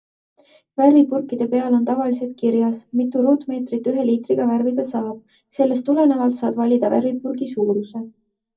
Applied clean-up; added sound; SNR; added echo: none; none; none; reverberation time 0.4 s.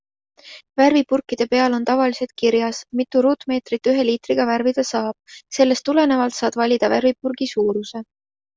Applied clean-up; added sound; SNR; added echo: none; none; none; none.